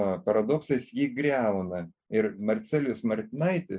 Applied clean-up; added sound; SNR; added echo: none; none; none; none.